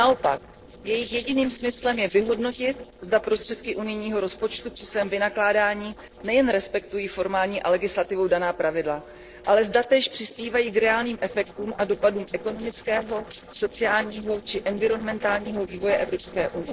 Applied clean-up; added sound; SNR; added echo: neural separator model SepFormer DNS4.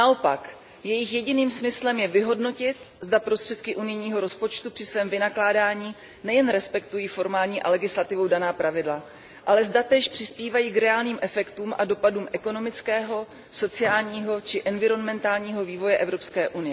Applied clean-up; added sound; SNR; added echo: none; none; none; none.